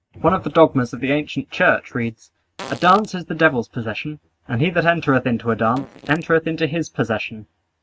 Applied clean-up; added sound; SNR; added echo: neural mask model RNNoise.